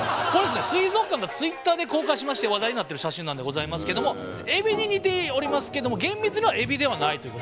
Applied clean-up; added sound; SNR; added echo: none; none; none; none.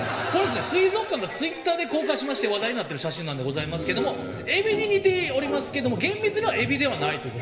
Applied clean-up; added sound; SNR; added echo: none; none; none; reverberation time 2.4 s.